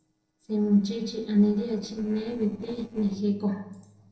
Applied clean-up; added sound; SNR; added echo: neural separator model SepFormer DNS4.